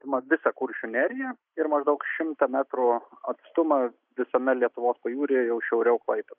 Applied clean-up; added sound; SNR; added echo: neural mask model Resemble Enhance denoiser.